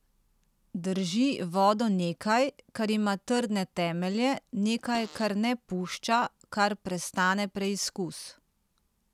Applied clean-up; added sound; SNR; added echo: none; Fart; 19 dB; none.